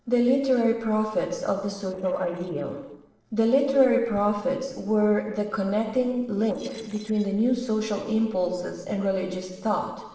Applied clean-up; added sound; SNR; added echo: neural separator model SepFormer DNS4.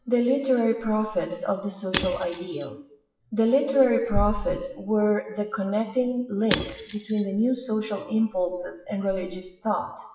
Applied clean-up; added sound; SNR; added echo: classical method WPE with log-MMSE.